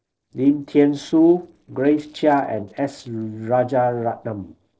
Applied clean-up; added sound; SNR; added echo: neural separator model SepFormer DNS4.